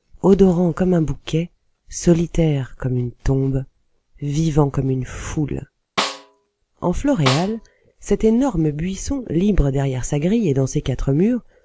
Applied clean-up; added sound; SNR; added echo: none; Snare drum; 8 dB; none.